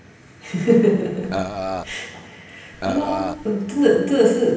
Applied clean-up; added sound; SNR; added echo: none; Burping, eructation; 6 dB; reverberation time 0.9 s.